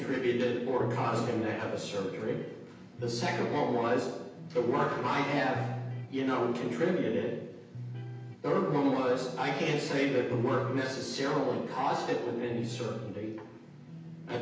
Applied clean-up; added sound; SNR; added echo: none; Electric guitar; 12 dB; reverberation time 0.9 s.